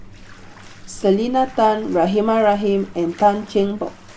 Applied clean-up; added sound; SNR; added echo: none; Bathtub (filling or washing); 19 dB; none.